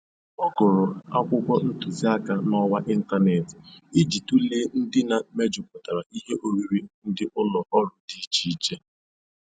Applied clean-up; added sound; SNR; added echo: none; none; none; none.